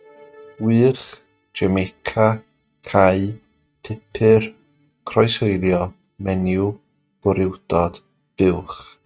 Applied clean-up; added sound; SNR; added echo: neural mask model RNNoise.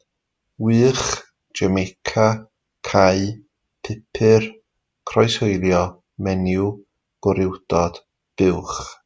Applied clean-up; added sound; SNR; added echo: none; none; none; none.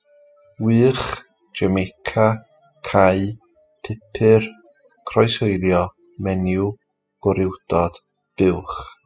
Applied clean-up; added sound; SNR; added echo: classical method spectral subtraction.